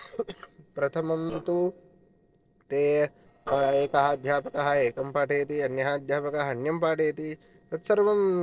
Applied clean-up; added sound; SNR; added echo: neural separator model SepFormer DNS4.